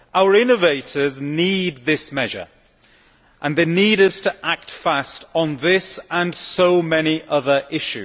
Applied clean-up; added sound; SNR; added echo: none; none; none; none.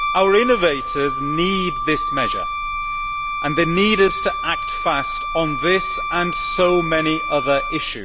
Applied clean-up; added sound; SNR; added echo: none; Wind instrument, woodwind instrument; 3 dB; none.